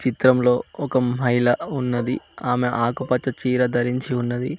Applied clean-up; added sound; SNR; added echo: none; Bowed string instrument; 20 dB; none.